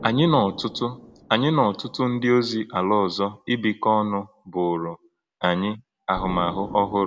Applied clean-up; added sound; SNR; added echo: none; Explosion; 19 dB; none.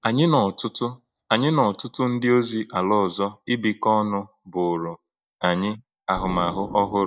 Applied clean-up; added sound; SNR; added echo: neural mask model DeepFilterNet 3.